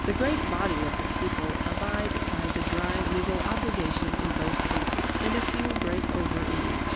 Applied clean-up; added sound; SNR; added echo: none; Aircraft; -4 dB; none.